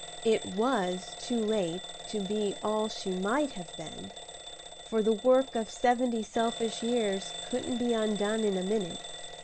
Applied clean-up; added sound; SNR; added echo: none; Alarm / Bell; 11 dB; none.